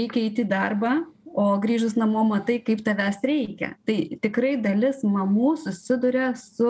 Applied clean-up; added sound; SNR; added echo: none; none; none; none.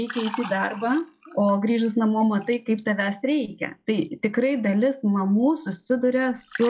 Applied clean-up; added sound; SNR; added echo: classical method log-MMSE.